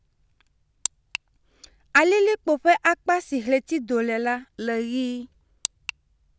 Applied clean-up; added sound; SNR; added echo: none; none; none; none.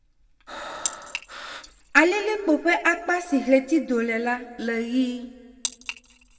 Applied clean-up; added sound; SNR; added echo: none; Breathing; 15 dB; reverberation time 1.0 s.